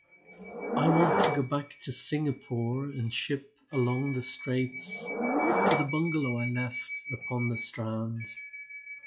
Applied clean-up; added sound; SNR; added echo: classical method log-MMSE.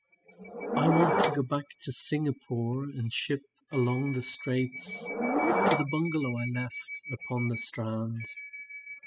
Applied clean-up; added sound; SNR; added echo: classical method spectral subtraction.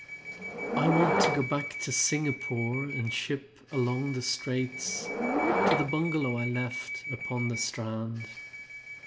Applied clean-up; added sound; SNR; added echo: none; Subway, metro, underground / Door; 1 dB; none.